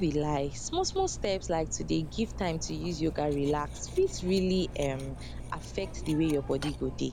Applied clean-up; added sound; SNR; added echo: none; Cutlery, silverware; 9 dB; none.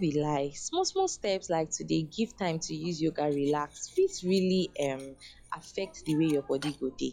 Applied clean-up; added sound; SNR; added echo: classical method log-MMSE.